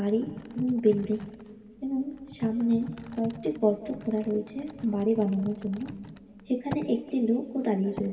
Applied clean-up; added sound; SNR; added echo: none; Typing; 15 dB; reverberation time 2.5 s.